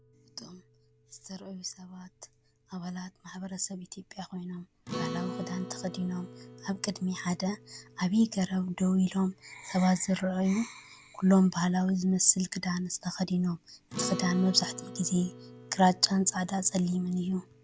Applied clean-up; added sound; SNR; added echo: none; Acoustic guitar; 15 dB; none.